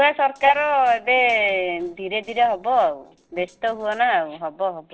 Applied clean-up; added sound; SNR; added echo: neural separator model SepFormer DNS4.